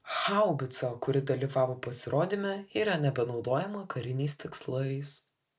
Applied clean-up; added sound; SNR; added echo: none; none; none; none.